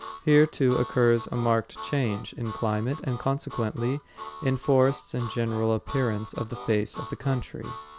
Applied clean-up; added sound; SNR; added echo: none; Harmonica; 15 dB; none.